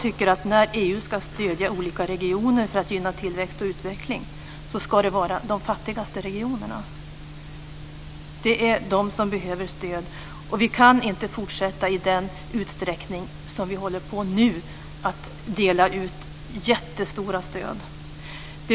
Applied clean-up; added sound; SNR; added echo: none; none; none; none.